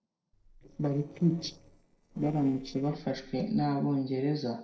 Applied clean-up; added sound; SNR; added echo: neural separator model SepFormer DNS4.